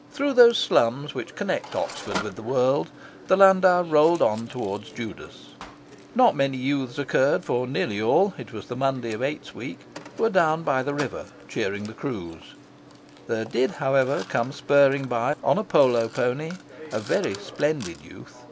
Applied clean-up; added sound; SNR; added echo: none; Mechanisms; 18 dB; none.